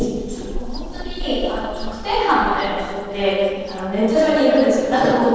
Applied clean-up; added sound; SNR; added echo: neural separator model SepFormer DNS4.